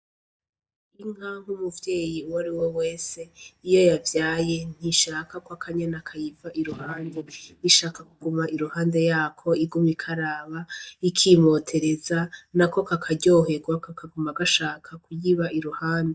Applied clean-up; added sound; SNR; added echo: neural mask model DeepFilterNet 3.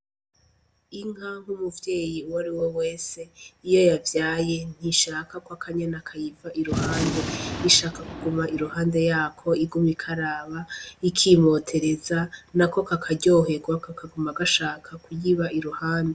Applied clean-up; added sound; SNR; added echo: none; Gunshot, gunfire; 7 dB; none.